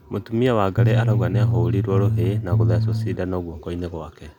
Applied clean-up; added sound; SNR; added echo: none; Bass guitar; -5 dB; none.